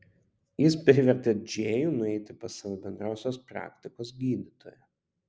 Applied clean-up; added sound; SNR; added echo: none; none; none; none.